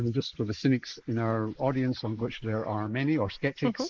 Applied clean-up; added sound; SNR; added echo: neural mask model Resemble Enhance denoiser.